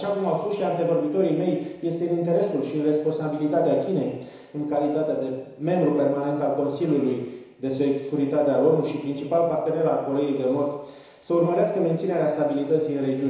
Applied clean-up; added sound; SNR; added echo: none; none; none; reverberation time 1.0 s.